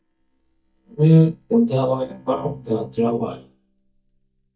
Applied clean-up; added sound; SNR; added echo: neural mask model DeepFilterNet 3.